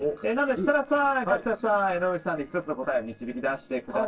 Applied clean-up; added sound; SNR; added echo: neural separator model SepFormer DNS4.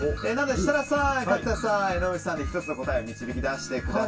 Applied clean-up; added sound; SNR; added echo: none; Screech; 18 dB; reverberation time 0.1 s.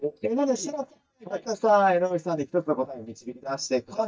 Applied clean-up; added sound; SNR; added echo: neural mask model DeepFilterNet 3.